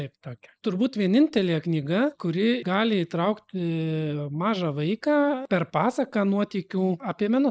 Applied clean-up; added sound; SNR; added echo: neural mask model Resemble Enhance denoiser.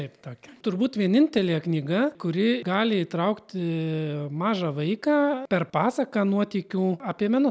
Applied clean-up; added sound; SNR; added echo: none; none; none; none.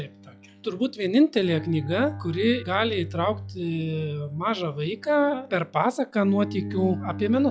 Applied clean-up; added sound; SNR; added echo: classical method log-MMSE.